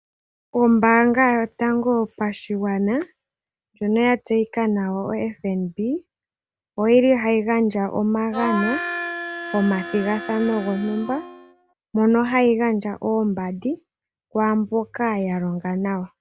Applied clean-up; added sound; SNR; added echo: none; Harmonica; 8 dB; none.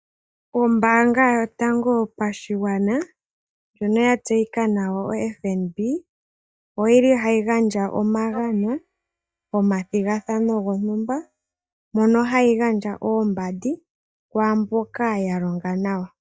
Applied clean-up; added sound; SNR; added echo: neural mask model DeepFilterNet 3.